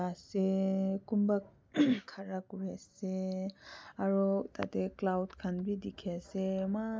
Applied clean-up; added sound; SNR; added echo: none; none; none; none.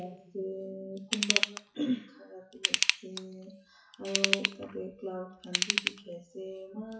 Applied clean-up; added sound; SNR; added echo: classical method WPE with log-MMSE.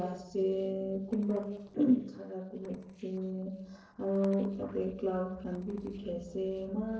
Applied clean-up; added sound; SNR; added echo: neural separator model SepFormer DNS4.